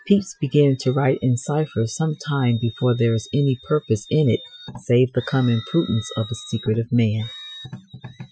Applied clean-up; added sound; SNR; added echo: classical method Wiener filter.